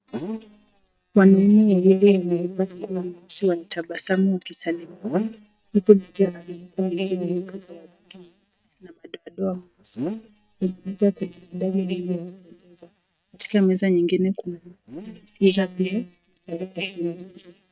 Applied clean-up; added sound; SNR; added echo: neural mask model DeepFilterNet 3.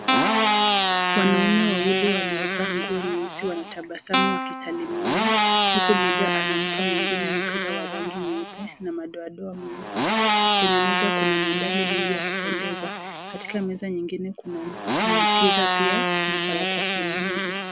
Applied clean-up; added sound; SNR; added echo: none; Motorcycle + Guitar; -4 dB; none.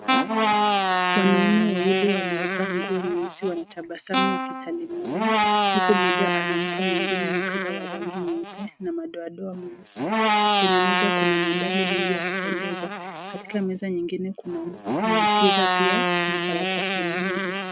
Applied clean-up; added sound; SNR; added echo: neural mask model RNNoise.